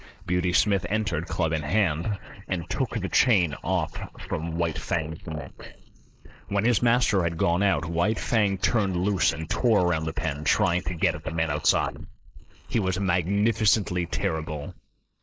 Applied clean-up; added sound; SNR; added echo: neural mask model Resemble Enhance denoiser.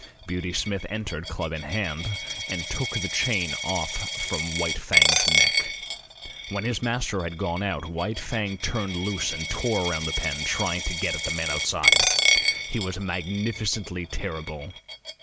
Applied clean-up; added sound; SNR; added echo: none; Coin (dropping); -2 dB; none.